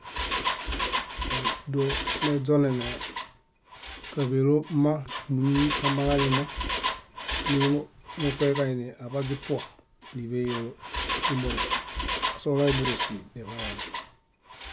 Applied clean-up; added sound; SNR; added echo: none; Engine; 3 dB; none.